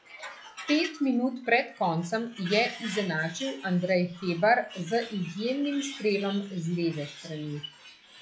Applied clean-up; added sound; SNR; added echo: classical method log-MMSE.